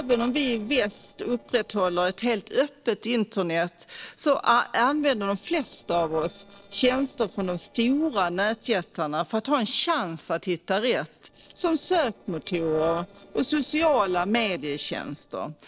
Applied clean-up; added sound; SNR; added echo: neural separator model SepFormer DNS4.